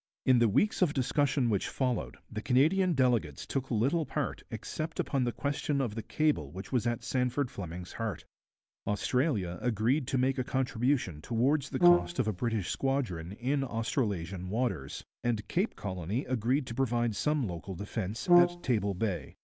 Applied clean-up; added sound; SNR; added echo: none; Brass instrument; -1 dB; none.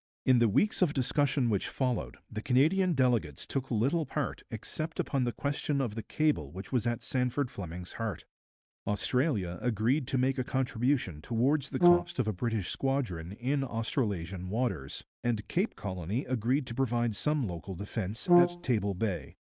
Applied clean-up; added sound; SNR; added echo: neural mask model RNNoise.